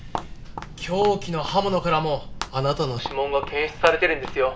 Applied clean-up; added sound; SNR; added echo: none; Walk, footsteps; 10 dB; none.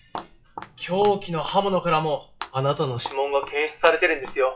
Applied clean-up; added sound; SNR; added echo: classical method log-MMSE.